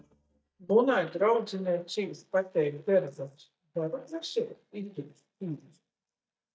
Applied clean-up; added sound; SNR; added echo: neural mask model DeepFilterNet 3.